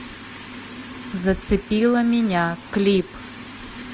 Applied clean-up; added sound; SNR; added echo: none; none; none; none.